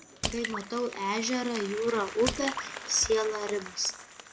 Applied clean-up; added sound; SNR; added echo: none; Applause + Drip / Splash, splatter; 8 dB; none.